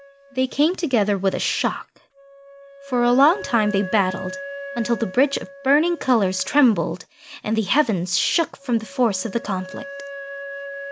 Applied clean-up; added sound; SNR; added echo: none; Wind instrument, woodwind instrument; 15 dB; none.